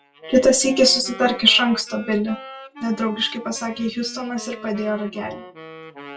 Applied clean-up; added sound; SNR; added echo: classical method WPE with log-MMSE.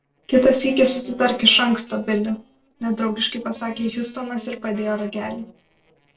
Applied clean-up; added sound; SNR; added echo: neural separator model SepFormer DNS4.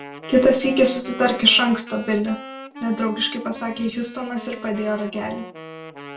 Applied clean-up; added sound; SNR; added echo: none; Wind instrument, woodwind instrument; 15 dB; reverberation time 0.2 s.